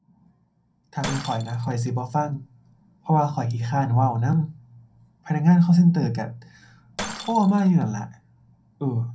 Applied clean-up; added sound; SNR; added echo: none; Shatter; 19 dB; reverberation time 0.2 s.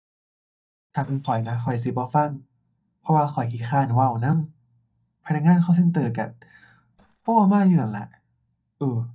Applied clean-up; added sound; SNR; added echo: neural mask model DeepFilterNet 3.